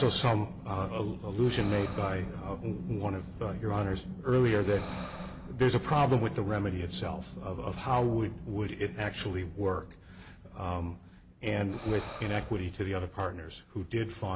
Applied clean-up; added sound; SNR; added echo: none; Breathing; 14 dB; none.